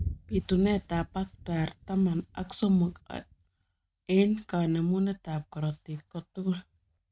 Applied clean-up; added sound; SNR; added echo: neural mask model RNNoise.